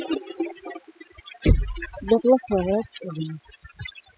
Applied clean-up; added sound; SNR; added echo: classical method spectral subtraction.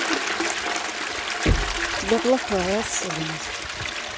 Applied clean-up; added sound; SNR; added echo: none; Knock + Toilet flush; -2 dB; none.